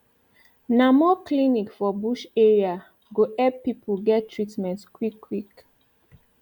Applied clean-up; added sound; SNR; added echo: none; none; none; none.